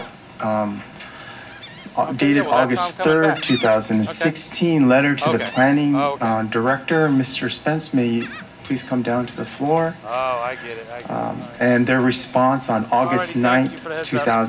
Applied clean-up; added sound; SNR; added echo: none; Gull, seagull; 9 dB; reverberation time 0.4 s.